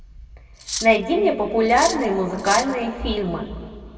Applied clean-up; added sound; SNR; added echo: none; Cutlery, silverware; 11 dB; reverberation time 2.0 s.